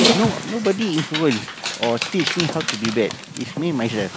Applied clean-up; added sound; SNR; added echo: none; Dog; 2 dB; none.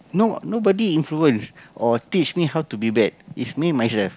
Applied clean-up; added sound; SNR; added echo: none; none; none; none.